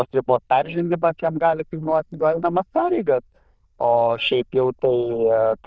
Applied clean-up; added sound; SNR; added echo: neural diffusion model UNIVERSE++.